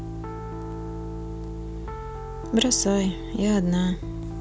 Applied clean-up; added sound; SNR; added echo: none; Piano; 6 dB; none.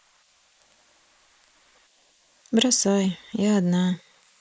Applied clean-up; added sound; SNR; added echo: neural mask model Resemble Enhance denoiser.